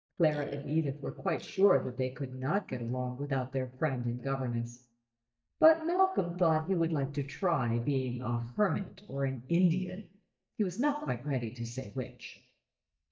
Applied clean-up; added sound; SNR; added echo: neural mask model DeepFilterNet 3.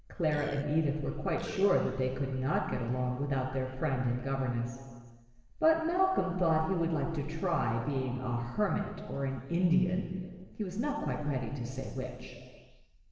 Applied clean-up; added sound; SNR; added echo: neural separator model SepFormer DNS4.